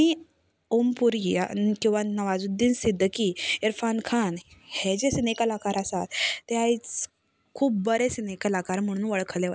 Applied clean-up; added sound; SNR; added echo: none; none; none; none.